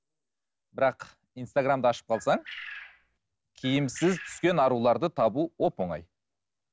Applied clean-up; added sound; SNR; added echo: none; Bird; 15 dB; none.